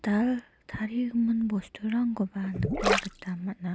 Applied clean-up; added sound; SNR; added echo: none; Gurgling; 0 dB; none.